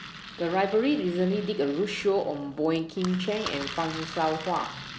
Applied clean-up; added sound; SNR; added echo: none; Engine; 13 dB; none.